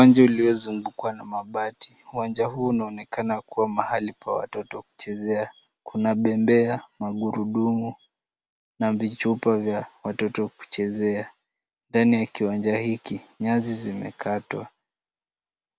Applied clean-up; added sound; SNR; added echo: none; none; none; none.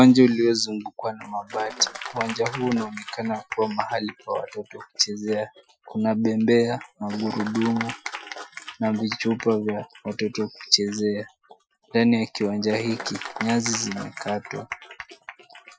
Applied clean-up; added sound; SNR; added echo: classical method Wiener filter.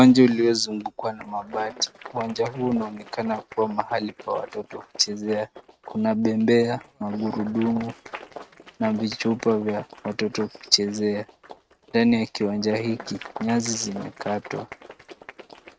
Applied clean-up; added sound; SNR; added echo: neural mask model RNNoise.